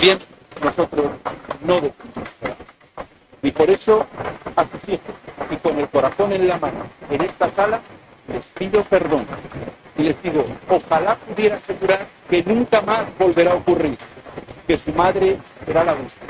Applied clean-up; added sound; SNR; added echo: neural mask model RNNoise.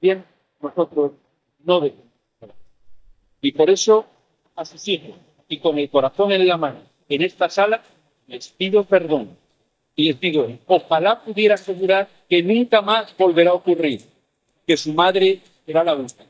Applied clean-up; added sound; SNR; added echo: neural mask model DeepFilterNet 3.